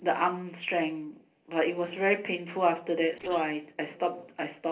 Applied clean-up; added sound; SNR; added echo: neural separator model SepFormer DNS4.